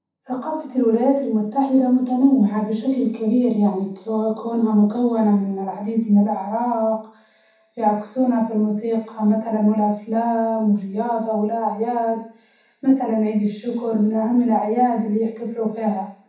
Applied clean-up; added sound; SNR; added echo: none; none; none; reverberation time 0.7 s.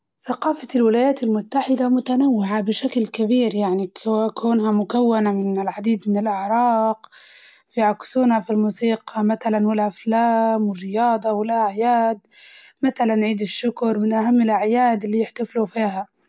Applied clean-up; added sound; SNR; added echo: none; none; none; none.